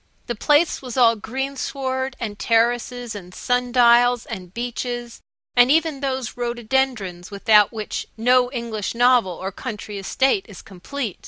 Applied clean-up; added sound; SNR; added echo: none; none; none; none.